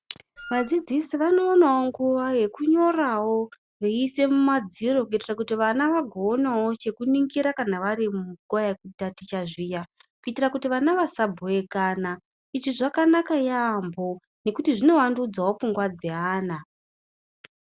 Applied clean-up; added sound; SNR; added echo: none; Wind instrument, woodwind instrument; 16 dB; none.